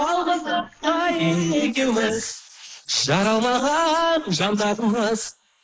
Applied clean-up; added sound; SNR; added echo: neural mask model Resemble Enhance denoiser.